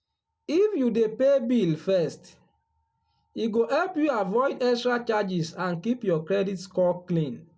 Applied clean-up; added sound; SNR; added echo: none; none; none; none.